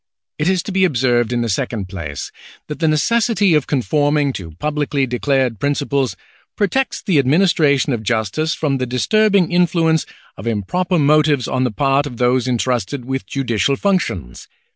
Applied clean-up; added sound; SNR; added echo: none; none; none; none.